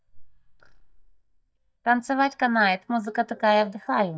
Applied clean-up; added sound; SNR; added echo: neural mask model DeepFilterNet 3.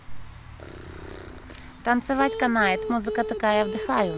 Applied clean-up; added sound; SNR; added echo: none; none; none; none.